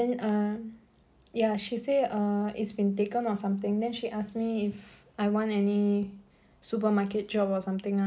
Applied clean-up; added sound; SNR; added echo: none; none; none; none.